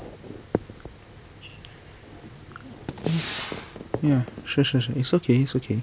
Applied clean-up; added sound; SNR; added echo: none; Gunshot, gunfire; 10 dB; none.